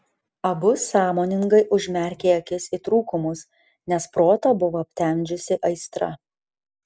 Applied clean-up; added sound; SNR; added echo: none; none; none; none.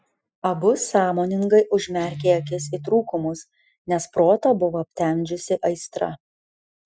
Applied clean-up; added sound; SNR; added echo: classical method Wiener filter.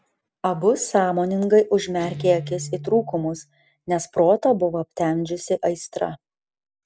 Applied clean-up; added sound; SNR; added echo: none; Guitar; 15 dB; none.